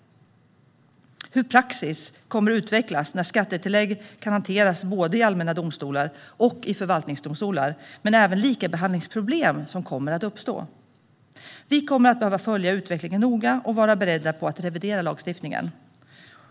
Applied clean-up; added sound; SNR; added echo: none; none; none; none.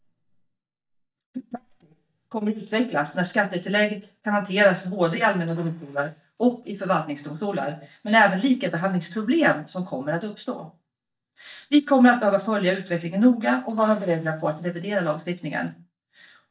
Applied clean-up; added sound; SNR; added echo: neural mask model DeepFilterNet 3.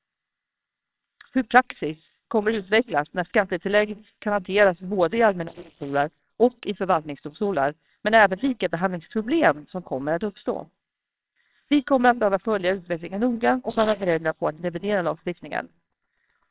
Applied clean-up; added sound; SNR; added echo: neural separator model SepFormer WHAMR!.